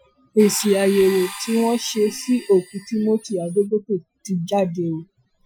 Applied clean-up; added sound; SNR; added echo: classical method Wiener filter.